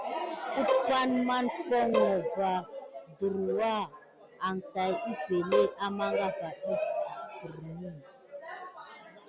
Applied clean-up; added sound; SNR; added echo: none; Bowed string instrument; 2 dB; none.